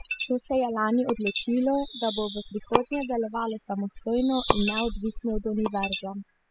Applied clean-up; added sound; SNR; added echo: classical method spectral subtraction.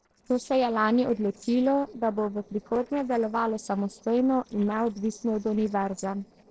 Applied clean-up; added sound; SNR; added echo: neural separator model SepFormer DNS4.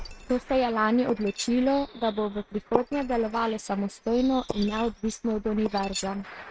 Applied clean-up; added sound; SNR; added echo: neural mask model RNNoise.